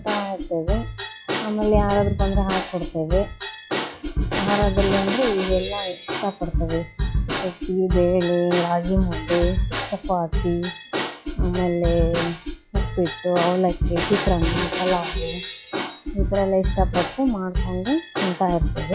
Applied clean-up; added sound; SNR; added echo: classical method log-MMSE.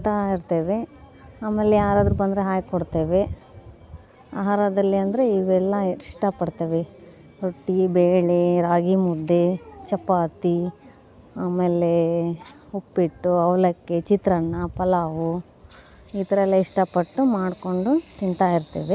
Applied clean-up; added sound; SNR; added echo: none; none; none; none.